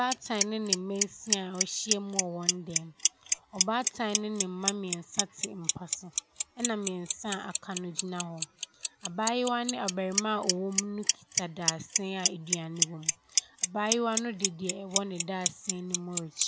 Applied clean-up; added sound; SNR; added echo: none; Clock; -1 dB; none.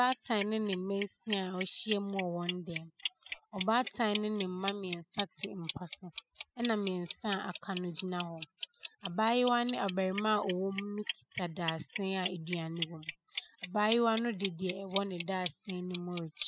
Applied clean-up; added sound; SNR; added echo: classical method spectral subtraction.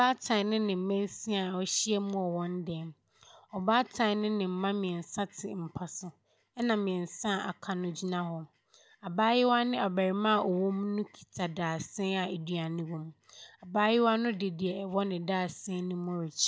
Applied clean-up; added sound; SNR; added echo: none; none; none; none.